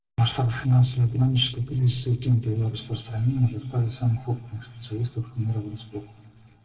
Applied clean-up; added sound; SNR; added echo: neural separator model SepFormer DNS4.